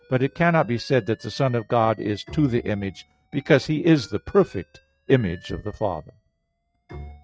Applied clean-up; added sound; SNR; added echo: neural mask model RNNoise.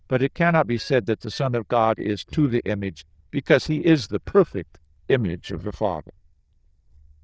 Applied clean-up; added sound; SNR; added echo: neural diffusion model UNIVERSE++.